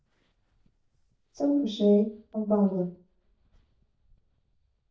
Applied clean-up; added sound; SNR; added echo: neural mask model DeepFilterNet 3.